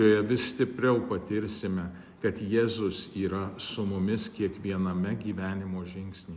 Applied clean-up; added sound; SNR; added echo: none; none; none; none.